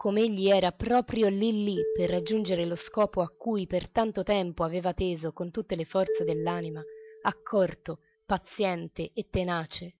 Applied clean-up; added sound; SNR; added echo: none; Marimba, xylophone; 11 dB; none.